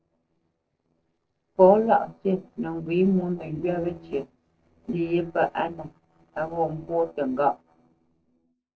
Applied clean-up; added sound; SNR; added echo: neural separator model SepFormer DNS4.